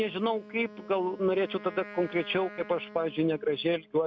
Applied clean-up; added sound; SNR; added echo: none; Wind instrument, woodwind instrument; 17 dB; none.